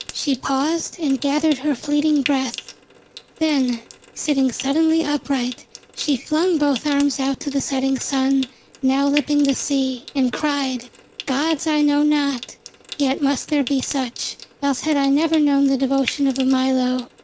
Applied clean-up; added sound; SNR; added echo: none; Trickle, dribble / Sink (filling or washing) / Water tap, faucet; 18 dB; none.